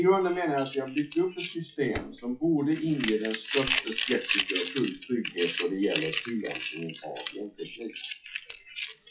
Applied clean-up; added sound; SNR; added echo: classical method WPE with log-MMSE.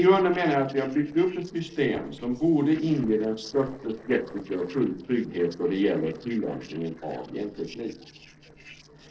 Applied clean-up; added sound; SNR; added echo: neural separator model SepFormer DNS4.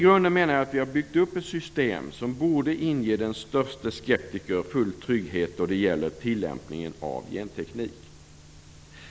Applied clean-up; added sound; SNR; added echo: none; none; none; none.